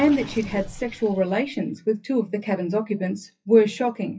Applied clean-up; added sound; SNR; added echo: classical method WPE with log-MMSE.